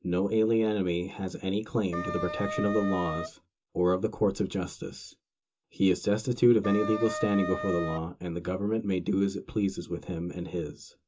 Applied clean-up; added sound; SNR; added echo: none; Wind instrument, woodwind instrument; 6 dB; reverberation time 0.2 s.